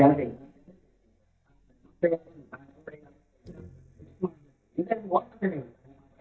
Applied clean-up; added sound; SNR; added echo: neural mask model DeepFilterNet 3.